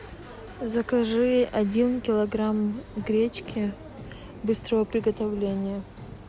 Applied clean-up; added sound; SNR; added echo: none; none; none; none.